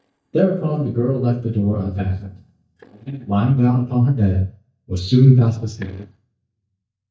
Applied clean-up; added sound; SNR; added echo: neural mask model DeepFilterNet 3.